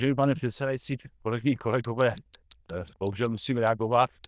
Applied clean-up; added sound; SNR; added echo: neural diffusion model UNIVERSE++.